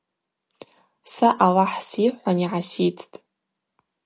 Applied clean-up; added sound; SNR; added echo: none; none; none; none.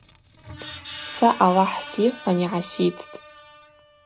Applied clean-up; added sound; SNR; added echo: none; Screech; 16 dB; none.